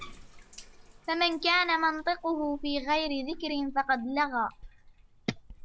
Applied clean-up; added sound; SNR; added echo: none; Bathtub (filling or washing); 16 dB; none.